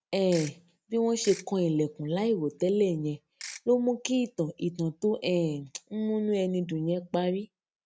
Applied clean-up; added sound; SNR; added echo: none; Ratchet, pawl / Percussion; 14 dB; none.